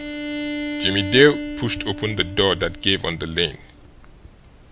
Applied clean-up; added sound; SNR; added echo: none; Bowed string instrument; 9 dB; none.